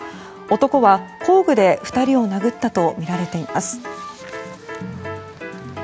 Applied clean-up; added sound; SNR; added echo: none; Wind instrument, woodwind instrument; 20 dB; none.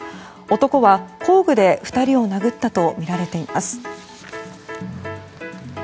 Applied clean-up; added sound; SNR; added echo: none; none; none; none.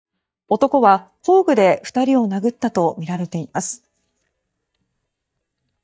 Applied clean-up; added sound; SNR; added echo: neural mask model DeepFilterNet 3.